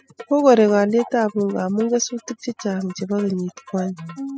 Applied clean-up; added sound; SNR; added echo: classical method spectral subtraction.